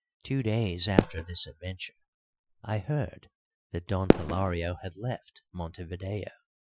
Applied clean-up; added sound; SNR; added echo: classical method Wiener filter.